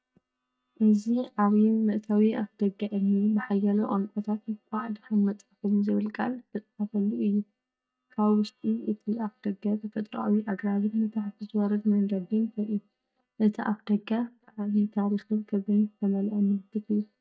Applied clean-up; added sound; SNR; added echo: neural mask model DeepFilterNet 3.